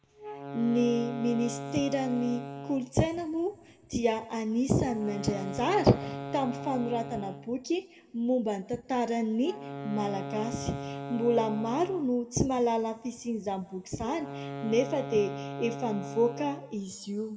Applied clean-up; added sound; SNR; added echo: none; Wind instrument, woodwind instrument; 10 dB; reverberation time 1.0 s.